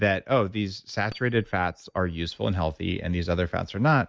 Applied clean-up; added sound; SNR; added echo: neural mask model DeepFilterNet 3.